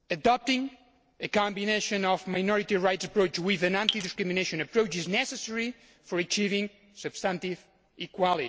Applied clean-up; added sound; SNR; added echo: neural separator model SepFormer DNS4.